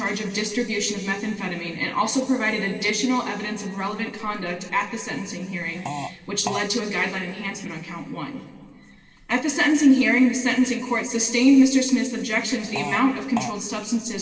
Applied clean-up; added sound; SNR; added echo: none; Fart; 11 dB; reverberation time 2.1 s.